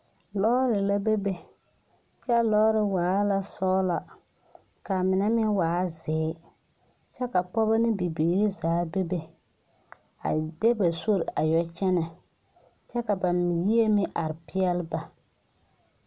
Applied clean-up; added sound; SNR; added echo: none; none; none; none.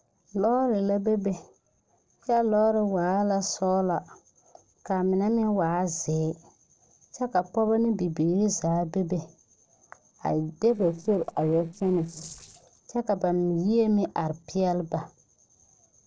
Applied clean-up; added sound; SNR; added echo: neural separator model SepFormer DNS4.